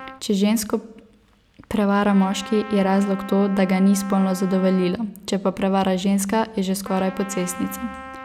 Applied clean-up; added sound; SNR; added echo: none; Trumpet; 17 dB; none.